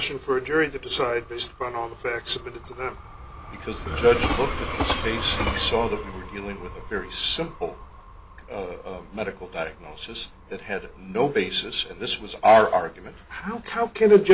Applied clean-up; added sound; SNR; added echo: none; Train + Burping, eructation; 10 dB; none.